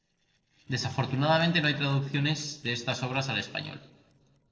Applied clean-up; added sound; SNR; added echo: neural separator model SepFormer DNS4.